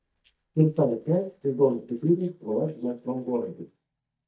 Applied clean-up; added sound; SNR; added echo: neural mask model DeepFilterNet 3.